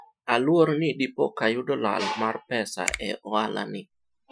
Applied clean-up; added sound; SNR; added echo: classical method Wiener filter.